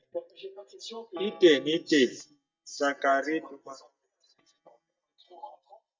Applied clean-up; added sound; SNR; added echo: neural mask model DeepFilterNet 3.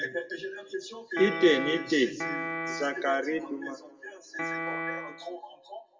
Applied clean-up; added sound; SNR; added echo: none; Piano; 4 dB; reverberation time 1.2 s.